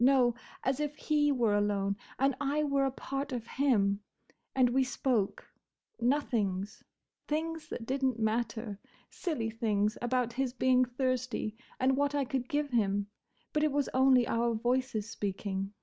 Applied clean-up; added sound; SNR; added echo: none; none; none; none.